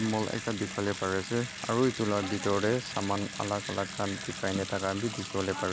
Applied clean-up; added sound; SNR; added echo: none; Bathtub (filling or washing) / Sink (filling or washing) / Water tap, faucet; 9 dB; none.